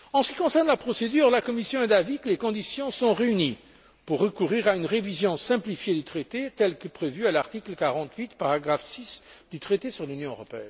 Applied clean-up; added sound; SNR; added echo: none; none; none; none.